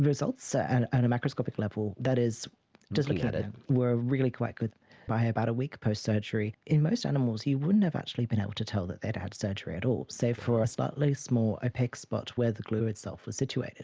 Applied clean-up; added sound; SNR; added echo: none; none; none; none.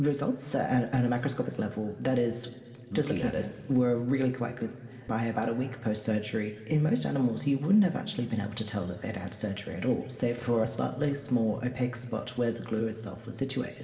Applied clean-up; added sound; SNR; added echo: none; none; none; reverberation time 2.1 s.